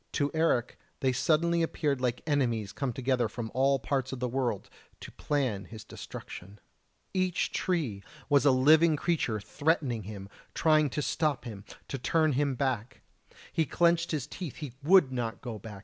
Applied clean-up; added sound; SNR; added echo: none; none; none; none.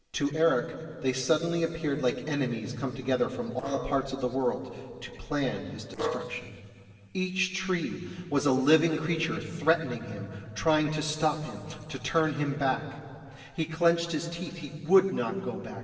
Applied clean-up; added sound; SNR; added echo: neural separator model SepFormer DNS4.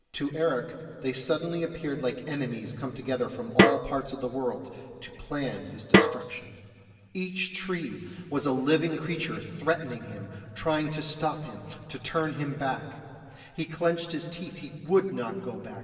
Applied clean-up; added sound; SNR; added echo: none; Snare drum; -5 dB; reverberation time 2.3 s.